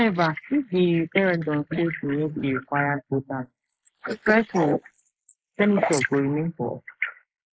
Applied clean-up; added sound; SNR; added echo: neural mask model Resemble Enhance denoiser.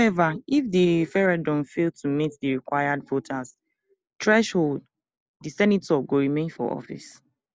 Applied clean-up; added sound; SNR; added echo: none; none; none; none.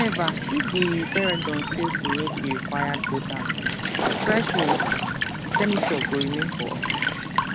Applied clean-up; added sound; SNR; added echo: none; Walk, footsteps / Stream / Trickle, dribble / Chirp, tweet; -3 dB; none.